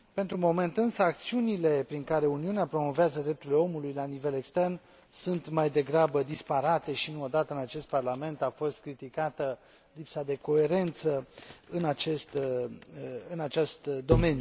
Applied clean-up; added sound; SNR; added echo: none; none; none; none.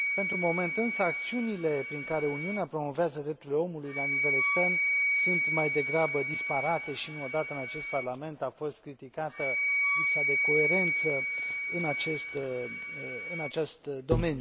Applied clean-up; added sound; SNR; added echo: none; Wind instrument, woodwind instrument; -1 dB; none.